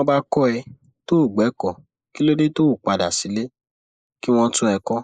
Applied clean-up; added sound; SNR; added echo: neural mask model Resemble Enhance denoiser.